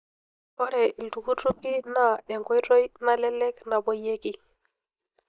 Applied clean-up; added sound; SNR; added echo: neural mask model DeepFilterNet 3.